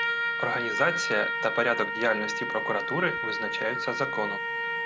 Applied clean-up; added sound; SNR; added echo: none; Trumpet; 0 dB; none.